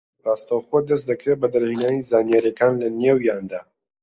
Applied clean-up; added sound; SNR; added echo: neural mask model Resemble Enhance denoiser.